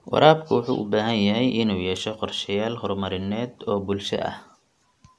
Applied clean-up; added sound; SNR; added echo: none; none; none; none.